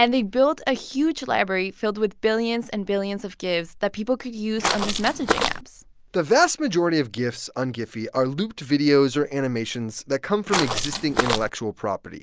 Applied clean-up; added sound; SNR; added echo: none; Walk, footsteps; 1 dB; none.